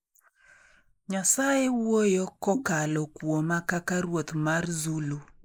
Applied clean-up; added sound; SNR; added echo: neural mask model Resemble Enhance denoiser.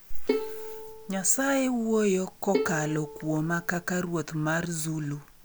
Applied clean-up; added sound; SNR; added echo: none; Bowed string instrument; 8 dB; none.